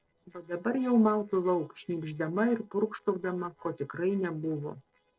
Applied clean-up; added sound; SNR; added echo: neural separator model SepFormer DNS4.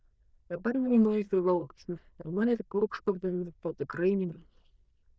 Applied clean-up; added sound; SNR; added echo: neural diffusion model UNIVERSE++.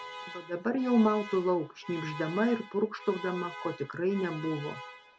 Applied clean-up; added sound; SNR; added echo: none; Alarm; 14 dB; none.